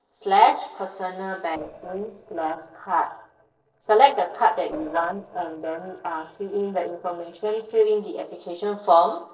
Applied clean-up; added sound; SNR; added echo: neural separator model SepFormer DNS4.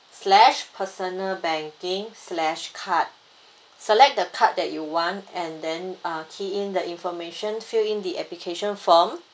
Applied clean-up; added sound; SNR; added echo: none; none; none; none.